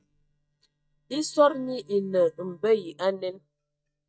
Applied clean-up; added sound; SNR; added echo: neural mask model DeepFilterNet 3.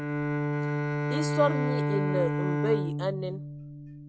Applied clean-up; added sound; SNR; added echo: none; Bowed string instrument; -3 dB; none.